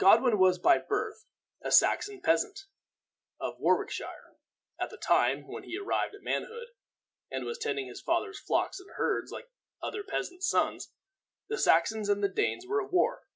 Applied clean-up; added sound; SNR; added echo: none; none; none; none.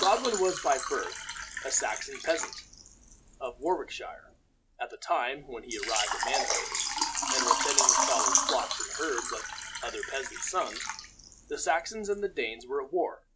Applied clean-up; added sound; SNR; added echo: none; Water / Liquid; 0 dB; none.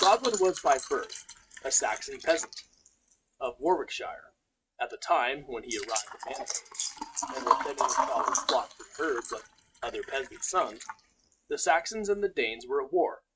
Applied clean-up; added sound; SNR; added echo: neural mask model RNNoise.